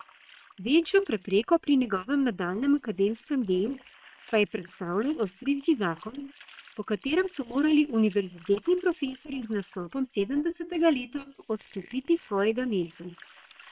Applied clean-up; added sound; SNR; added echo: neural separator model SepFormer WHAM!.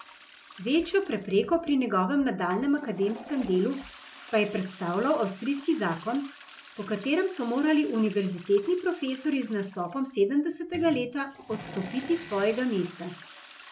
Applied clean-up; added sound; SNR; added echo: none; Toilet flush + Fart; 20 dB; none.